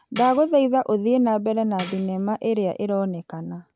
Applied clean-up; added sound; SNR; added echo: none; Tambourine; 2 dB; none.